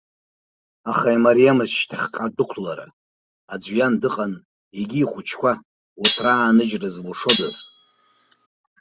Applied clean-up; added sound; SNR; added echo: none; Cutlery, silverware; 6 dB; none.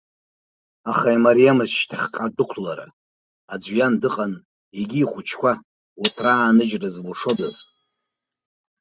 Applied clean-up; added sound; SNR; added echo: neural mask model RNNoise.